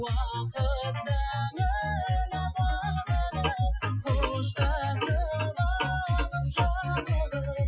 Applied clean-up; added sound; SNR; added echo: classical method Wiener filter.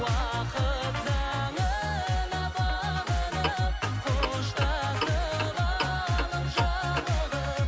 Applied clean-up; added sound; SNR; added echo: none; Clock; 9 dB; none.